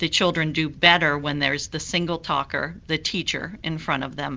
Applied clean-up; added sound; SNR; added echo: none; none; none; none.